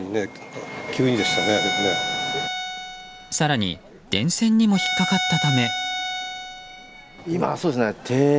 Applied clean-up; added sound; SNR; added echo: none; Bowed string instrument; 5 dB; none.